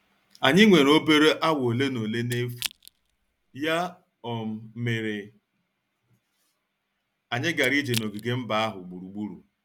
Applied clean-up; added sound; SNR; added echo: none; Crack / Crushing; 14 dB; none.